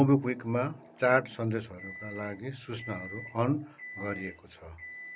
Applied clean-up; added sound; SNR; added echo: none; Microwave oven; 16 dB; none.